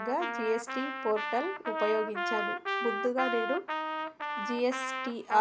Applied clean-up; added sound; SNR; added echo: none; Trumpet; 3 dB; none.